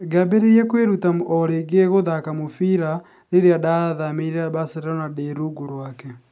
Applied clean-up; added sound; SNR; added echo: none; none; none; none.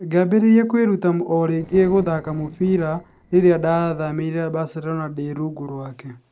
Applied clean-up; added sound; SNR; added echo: neural separator model SepFormer DNS4.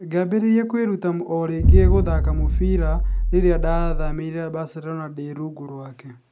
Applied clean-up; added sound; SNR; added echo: none; Explosion; -5 dB; none.